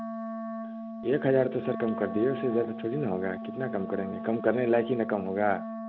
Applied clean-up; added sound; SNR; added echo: none; Wind instrument, woodwind instrument; 8 dB; none.